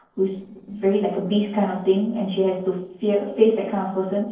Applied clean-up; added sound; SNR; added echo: neural separator model SepFormer DNS4.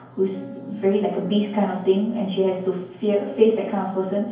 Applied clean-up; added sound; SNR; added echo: none; Piano; 17 dB; reverberation time 0.9 s.